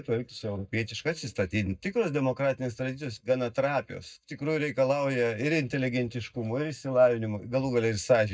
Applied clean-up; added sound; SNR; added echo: neural mask model DeepFilterNet 3.